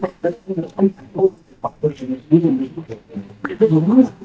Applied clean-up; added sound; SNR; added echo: neural mask model DeepFilterNet 3.